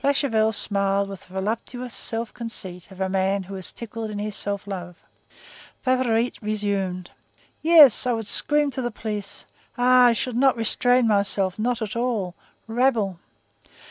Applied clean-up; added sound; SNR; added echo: none; none; none; none.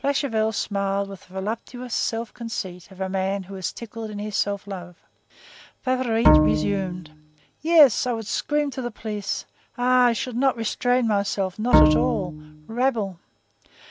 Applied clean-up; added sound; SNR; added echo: none; Bowed string instrument; -3 dB; none.